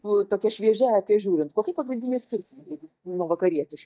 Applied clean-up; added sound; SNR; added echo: neural mask model DeepFilterNet 3.